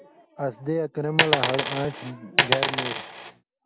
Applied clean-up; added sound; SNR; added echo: none; Coin (dropping); -4 dB; none.